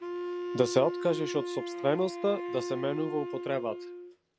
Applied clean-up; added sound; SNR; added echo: none; Wind instrument, woodwind instrument; 5 dB; none.